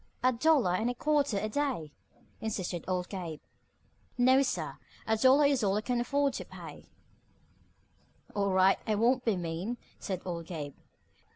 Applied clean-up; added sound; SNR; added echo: none; none; none; none.